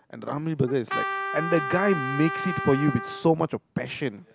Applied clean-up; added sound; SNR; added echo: none; Trumpet; 6 dB; none.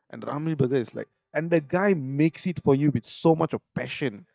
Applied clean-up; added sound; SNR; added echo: neural mask model DeepFilterNet 3.